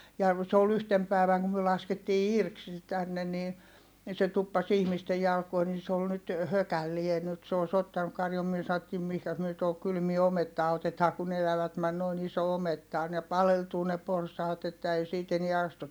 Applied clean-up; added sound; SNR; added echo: none; none; none; none.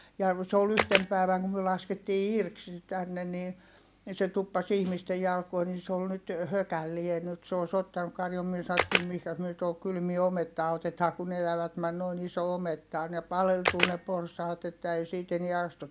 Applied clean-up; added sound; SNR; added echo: none; Camera; -1 dB; none.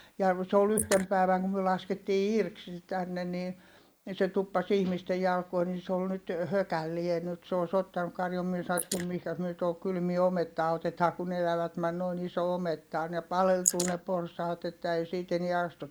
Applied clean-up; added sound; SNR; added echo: neural mask model Resemble Enhance denoiser.